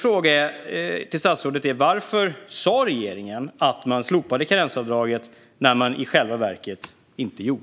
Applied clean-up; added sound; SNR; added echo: none; none; none; none.